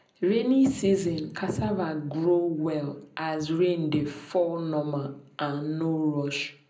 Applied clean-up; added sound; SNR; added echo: none; none; none; reverberation time 0.5 s.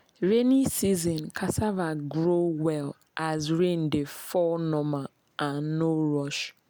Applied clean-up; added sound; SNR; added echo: none; none; none; none.